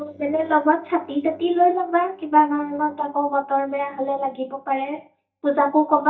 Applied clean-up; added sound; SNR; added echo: neural mask model DeepFilterNet 3.